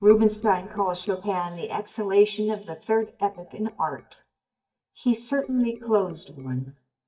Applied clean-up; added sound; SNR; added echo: neural mask model DeepFilterNet 3.